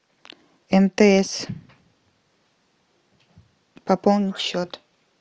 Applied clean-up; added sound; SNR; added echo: none; none; none; none.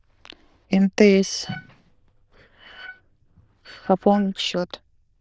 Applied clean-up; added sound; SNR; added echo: neural diffusion model UNIVERSE++.